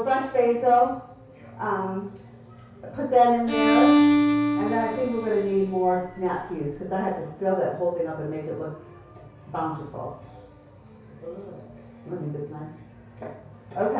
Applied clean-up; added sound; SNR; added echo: none; Bowed string instrument; -3 dB; reverberation time 0.6 s.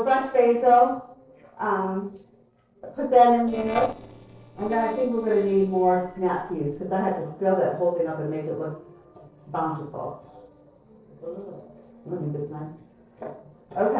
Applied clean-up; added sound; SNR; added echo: neural separator model SepFormer DNS4.